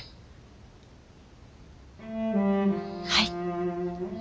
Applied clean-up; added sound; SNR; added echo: none; none; none; none.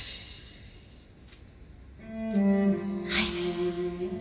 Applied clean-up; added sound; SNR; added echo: none; Rattle (instrument); 17 dB; reverberation time 2.4 s.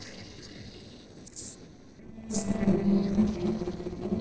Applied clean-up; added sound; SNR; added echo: neural separator model SepFormer DNS4.